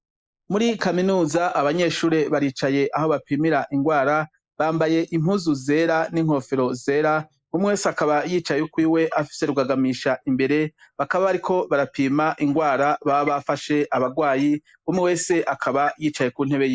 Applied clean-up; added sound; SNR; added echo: neural mask model Resemble Enhance denoiser.